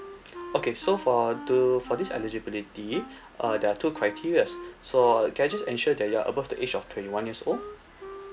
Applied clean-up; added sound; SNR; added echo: none; Wind instrument, woodwind instrument; 16 dB; none.